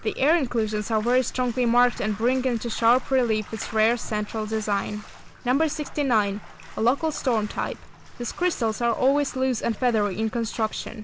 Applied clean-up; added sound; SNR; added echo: none; Bathtub (filling or washing); 14 dB; none.